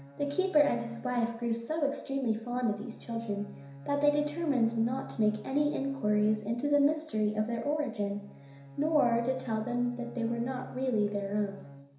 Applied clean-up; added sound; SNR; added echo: none; Bowed string instrument; 18 dB; reverberation time 0.7 s.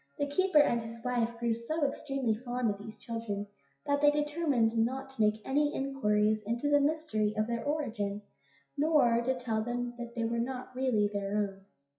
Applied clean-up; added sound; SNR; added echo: classical method WPE with log-MMSE.